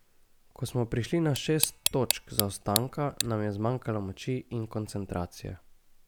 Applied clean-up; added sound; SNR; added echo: none; Tick; 2 dB; none.